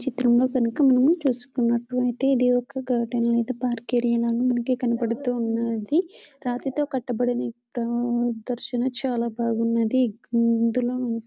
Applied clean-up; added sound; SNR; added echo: none; none; none; none.